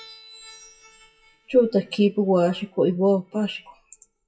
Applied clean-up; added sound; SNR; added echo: classical method WPE with log-MMSE.